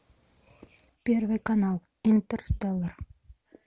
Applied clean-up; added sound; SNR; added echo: none; none; none; none.